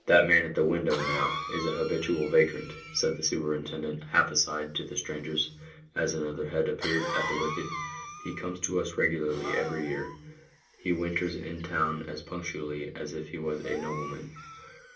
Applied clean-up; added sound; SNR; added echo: none; Cough; 11 dB; reverberation time 0.3 s.